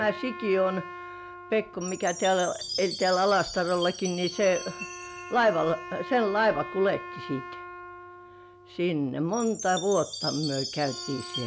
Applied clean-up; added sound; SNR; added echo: none; Wind instrument, woodwind instrument + Chime; 10 dB; none.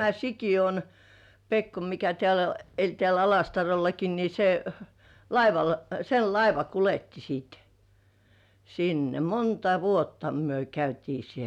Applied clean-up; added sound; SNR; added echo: none; none; none; none.